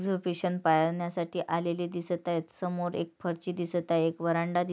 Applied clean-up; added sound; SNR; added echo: none; none; none; none.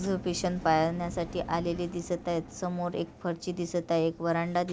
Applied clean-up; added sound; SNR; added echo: none; Engine; 14 dB; none.